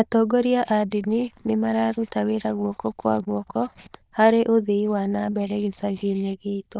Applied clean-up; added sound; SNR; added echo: neural diffusion model UNIVERSE++.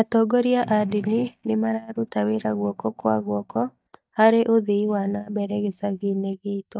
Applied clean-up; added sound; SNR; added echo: neural mask model DeepFilterNet 3.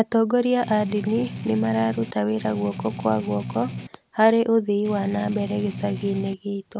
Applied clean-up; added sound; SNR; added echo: none; Strum; 10 dB; none.